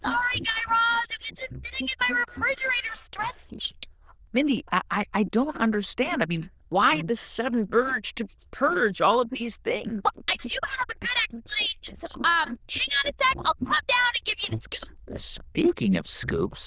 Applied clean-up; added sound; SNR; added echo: neural diffusion model UNIVERSE++.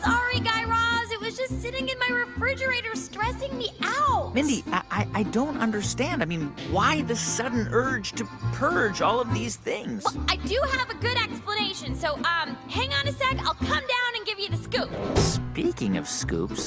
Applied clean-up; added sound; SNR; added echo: none; Guitar; 14 dB; none.